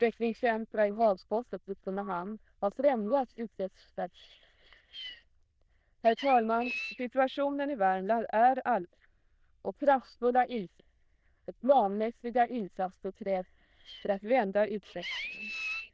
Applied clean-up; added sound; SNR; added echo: neural diffusion model UNIVERSE++.